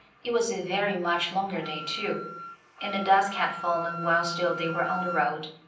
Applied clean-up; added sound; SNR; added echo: none; Wind instrument, woodwind instrument; 10 dB; reverberation time 0.6 s.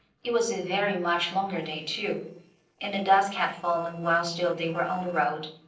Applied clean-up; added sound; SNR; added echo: neural separator model SepFormer DNS4.